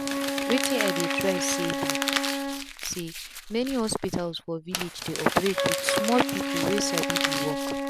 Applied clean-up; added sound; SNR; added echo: none; Wind instrument, woodwind instrument + Crumpling, crinkling; -1 dB; none.